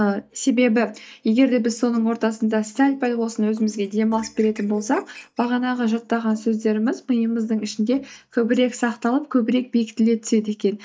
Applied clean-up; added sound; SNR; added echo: neural mask model DeepFilterNet 3.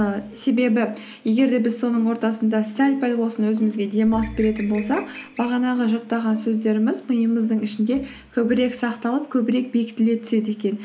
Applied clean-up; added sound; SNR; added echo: none; Bird; 19 dB; none.